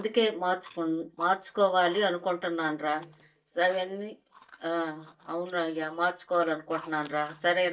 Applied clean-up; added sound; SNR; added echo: neural mask model DeepFilterNet 3.